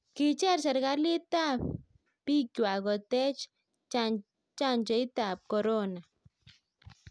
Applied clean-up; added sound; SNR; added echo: none; none; none; none.